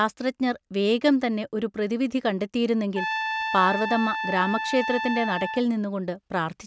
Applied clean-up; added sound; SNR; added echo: none; Trumpet; 5 dB; none.